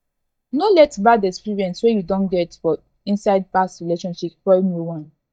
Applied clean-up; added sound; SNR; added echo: neural mask model DeepFilterNet 3.